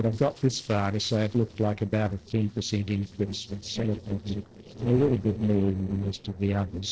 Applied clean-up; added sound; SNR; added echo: neural separator model SepFormer DNS4.